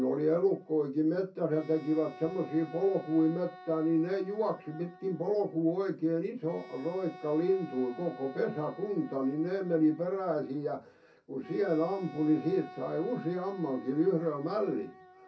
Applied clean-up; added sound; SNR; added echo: none; Wind instrument, woodwind instrument; 19 dB; reverberation time 0.3 s.